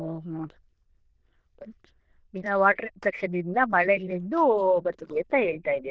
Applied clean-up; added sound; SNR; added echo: neural diffusion model UNIVERSE++.